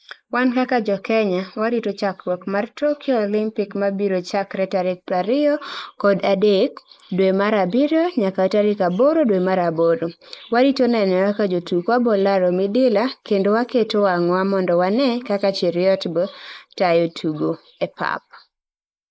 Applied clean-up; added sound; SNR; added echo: neural mask model Resemble Enhance denoiser.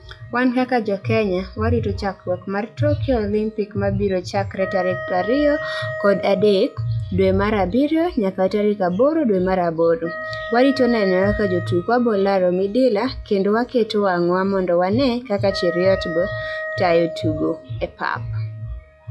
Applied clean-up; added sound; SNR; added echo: classical method log-MMSE.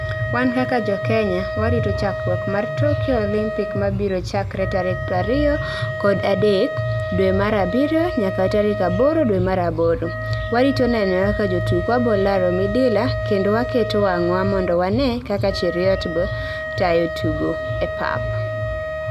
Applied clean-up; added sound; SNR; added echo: none; Wind instrument, woodwind instrument; 8 dB; none.